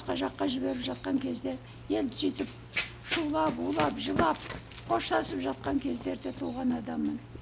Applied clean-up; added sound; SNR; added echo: none; Run; 8 dB; none.